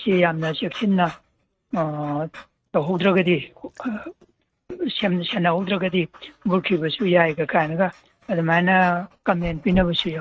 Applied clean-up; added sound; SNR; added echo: neural mask model RNNoise.